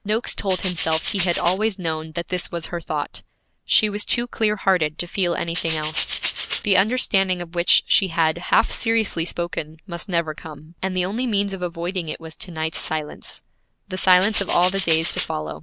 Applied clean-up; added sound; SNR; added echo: none; Rattle (instrument); 5 dB; none.